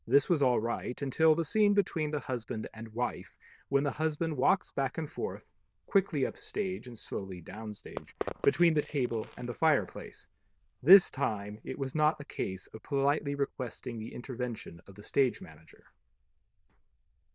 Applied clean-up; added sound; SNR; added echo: neural diffusion model UNIVERSE++.